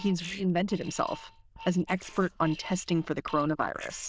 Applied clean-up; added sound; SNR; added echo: neural diffusion model UNIVERSE++.